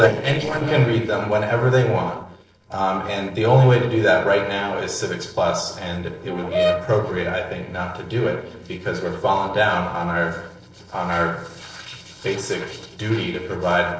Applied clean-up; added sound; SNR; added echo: neural separator model SepFormer DNS4.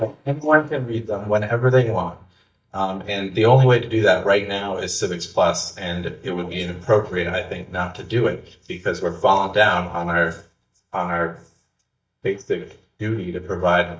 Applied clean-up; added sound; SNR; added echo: neural mask model DeepFilterNet 3.